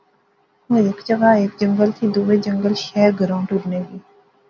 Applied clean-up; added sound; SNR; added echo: none; none; none; none.